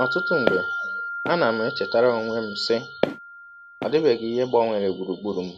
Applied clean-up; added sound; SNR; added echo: none; Wind chime + Walk, footsteps; 6 dB; none.